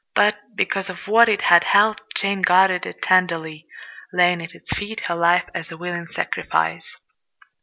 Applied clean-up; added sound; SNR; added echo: none; none; none; none.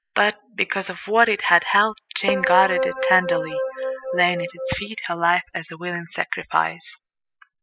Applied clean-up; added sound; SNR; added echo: classical method spectral subtraction.